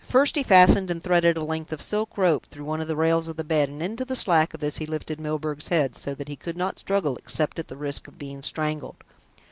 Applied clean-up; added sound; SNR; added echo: none; none; none; none.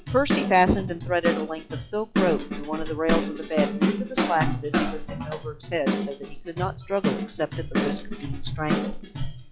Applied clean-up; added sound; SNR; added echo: classical method log-MMSE.